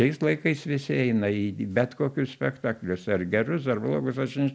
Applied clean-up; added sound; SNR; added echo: none; none; none; none.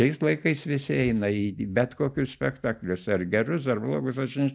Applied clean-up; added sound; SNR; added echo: neural mask model DeepFilterNet 3.